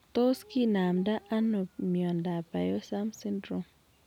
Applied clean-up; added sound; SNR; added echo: none; none; none; none.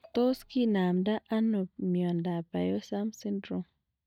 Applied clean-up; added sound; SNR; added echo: neural mask model DeepFilterNet 3.